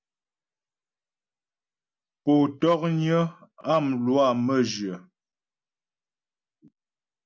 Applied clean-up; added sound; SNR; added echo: none; none; none; none.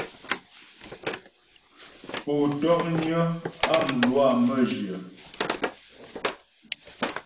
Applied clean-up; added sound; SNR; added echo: none; Wood; 6 dB; reverberation time 0.7 s.